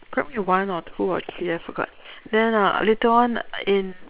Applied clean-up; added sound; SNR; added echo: neural separator model SepFormer WHAM!.